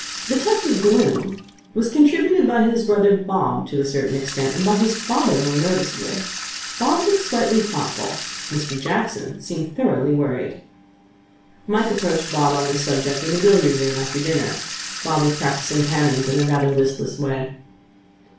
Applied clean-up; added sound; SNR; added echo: none; Sink (filling or washing) / Water tap, faucet; 12 dB; reverberation time 0.4 s.